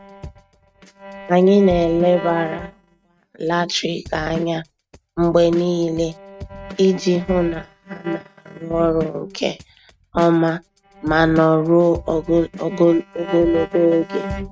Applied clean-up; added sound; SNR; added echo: neural mask model RNNoise.